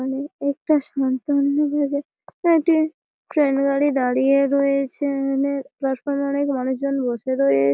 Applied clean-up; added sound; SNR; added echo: none; none; none; none.